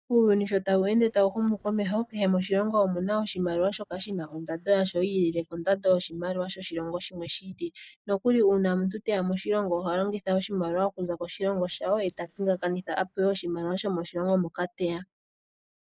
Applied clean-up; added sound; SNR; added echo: neural mask model DeepFilterNet 3.